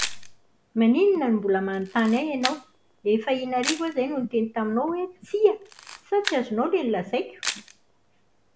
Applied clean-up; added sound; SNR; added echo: none; Camera; 13 dB; none.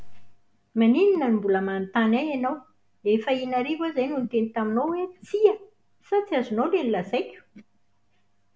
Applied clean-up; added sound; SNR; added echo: none; none; none; none.